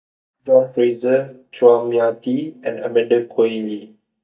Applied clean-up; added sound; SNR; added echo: neural mask model DeepFilterNet 3.